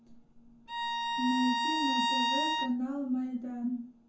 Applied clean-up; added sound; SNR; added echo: none; Bowed string instrument; -2 dB; reverberation time 0.6 s.